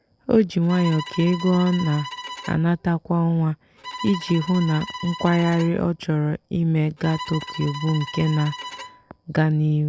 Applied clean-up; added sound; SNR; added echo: none; Bowed string instrument; 14 dB; none.